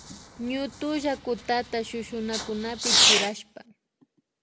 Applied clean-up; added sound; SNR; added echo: none; Fireworks; -3 dB; none.